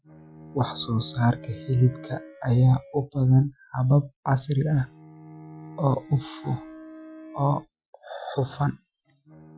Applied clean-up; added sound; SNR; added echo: classical method Wiener filter.